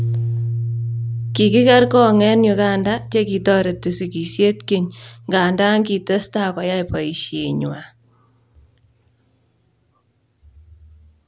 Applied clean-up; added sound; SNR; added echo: none; Piano; 10 dB; none.